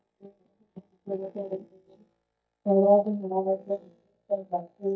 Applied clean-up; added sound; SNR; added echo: neural mask model DeepFilterNet 3.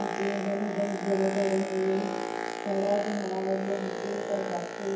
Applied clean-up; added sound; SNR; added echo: none; Boat, Water vehicle; 5 dB; reverberation time 0.9 s.